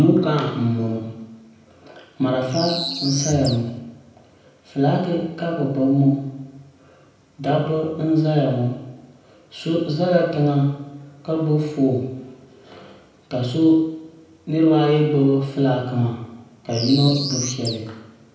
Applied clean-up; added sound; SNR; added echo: none; Bird; 7 dB; reverberation time 0.9 s.